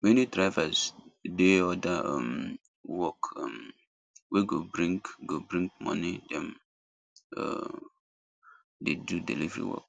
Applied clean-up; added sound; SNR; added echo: none; none; none; none.